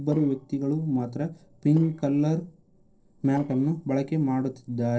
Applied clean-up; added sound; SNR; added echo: neural separator model SepFormer DNS4.